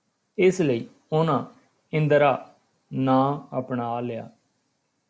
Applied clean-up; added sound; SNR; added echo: none; none; none; none.